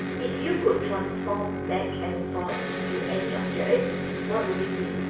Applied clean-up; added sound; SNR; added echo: none; Electric guitar; 1 dB; reverberation time 0.6 s.